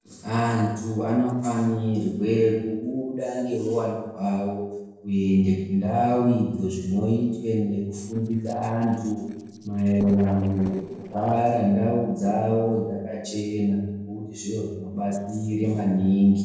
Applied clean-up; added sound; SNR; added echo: neural separator model SepFormer DNS4.